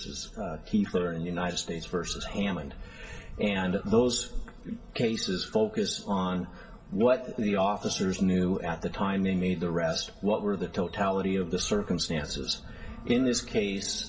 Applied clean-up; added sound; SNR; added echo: none; Bird; 20 dB; reverberation time 0.2 s.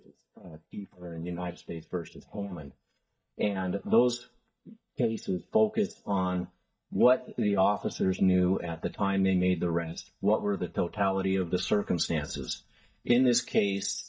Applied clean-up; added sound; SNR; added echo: neural mask model DeepFilterNet 3.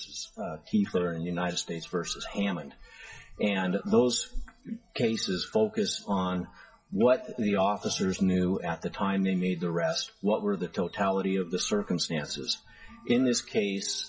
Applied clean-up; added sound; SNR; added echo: classical method WPE with log-MMSE.